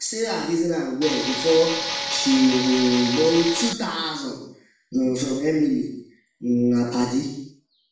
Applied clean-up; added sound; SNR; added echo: none; Tools; 4 dB; reverberation time 0.6 s.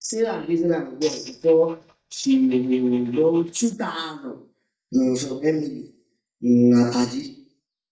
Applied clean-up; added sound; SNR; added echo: neural mask model DeepFilterNet 3.